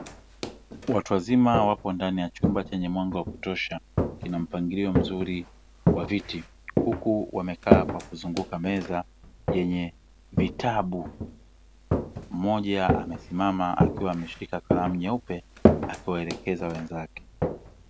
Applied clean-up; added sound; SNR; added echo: none; Walk, footsteps; 1 dB; none.